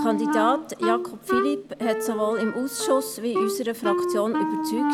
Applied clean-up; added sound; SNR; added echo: none; Wind instrument, woodwind instrument; 0 dB; none.